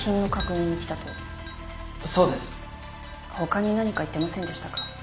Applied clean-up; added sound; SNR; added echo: none; Chink, clink; 15 dB; none.